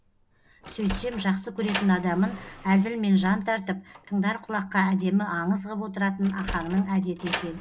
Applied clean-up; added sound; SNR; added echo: none; Sliding door; 13 dB; none.